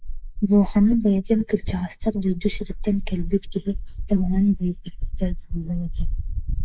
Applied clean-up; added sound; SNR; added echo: neural mask model Resemble Enhance denoiser.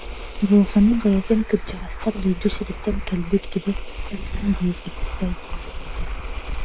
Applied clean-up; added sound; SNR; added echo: neural separator model SepFormer WHAM!.